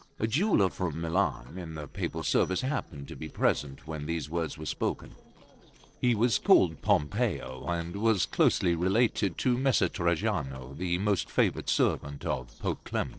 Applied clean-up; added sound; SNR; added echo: neural separator model SepFormer DNS4.